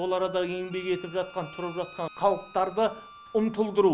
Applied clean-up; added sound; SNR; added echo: none; Harmonica; 19 dB; none.